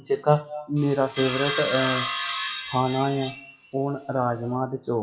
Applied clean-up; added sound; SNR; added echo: classical method WPE with log-MMSE.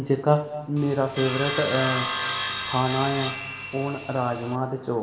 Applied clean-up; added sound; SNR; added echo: none; Sawing; 5 dB; reverberation time 2.1 s.